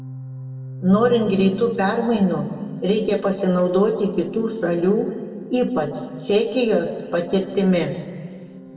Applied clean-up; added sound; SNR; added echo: none; Organ; 17 dB; reverberation time 1.7 s.